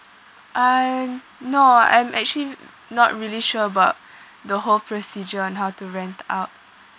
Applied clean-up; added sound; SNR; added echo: none; none; none; none.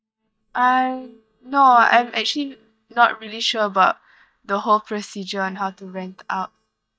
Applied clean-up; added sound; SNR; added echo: neural mask model DeepFilterNet 3.